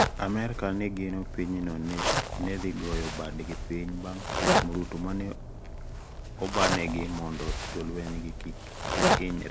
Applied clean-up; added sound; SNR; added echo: none; Zipper (clothing); -2 dB; none.